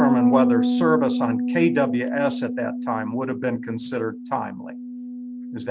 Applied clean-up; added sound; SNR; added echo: none; Bass guitar; -1 dB; none.